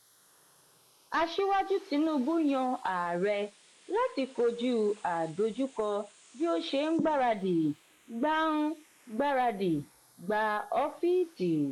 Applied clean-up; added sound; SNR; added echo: neural mask model Resemble Enhance denoiser.